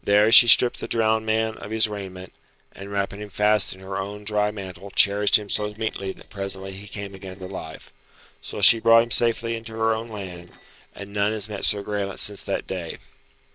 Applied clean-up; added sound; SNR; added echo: neural separator model SepFormer DNS4.